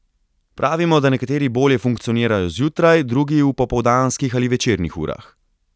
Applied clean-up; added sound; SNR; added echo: none; none; none; none.